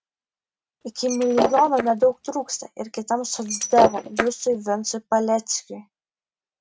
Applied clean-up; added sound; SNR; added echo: neural mask model RNNoise.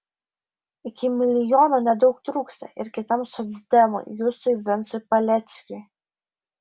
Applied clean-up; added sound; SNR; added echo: none; none; none; none.